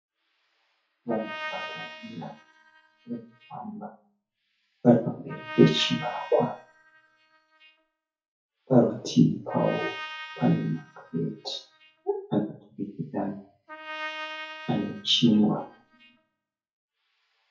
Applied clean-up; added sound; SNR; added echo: classical method WPE with log-MMSE.